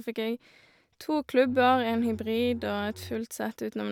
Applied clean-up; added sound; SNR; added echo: none; Bowed string instrument; 17 dB; none.